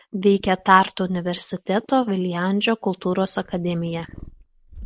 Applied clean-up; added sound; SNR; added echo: neural mask model Resemble Enhance denoiser.